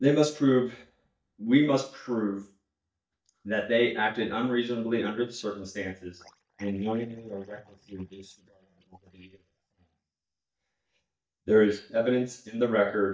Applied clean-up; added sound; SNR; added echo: neural mask model DeepFilterNet 3.